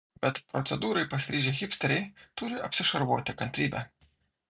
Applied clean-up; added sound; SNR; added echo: none; none; none; none.